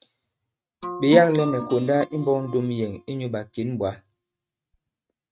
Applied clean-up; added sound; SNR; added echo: neural mask model RNNoise.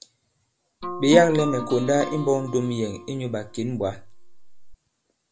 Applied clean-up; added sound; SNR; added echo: none; Guitar; 9 dB; none.